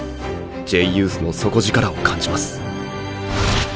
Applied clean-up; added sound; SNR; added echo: none; none; none; none.